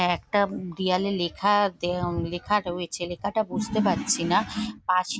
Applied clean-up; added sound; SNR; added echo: none; none; none; none.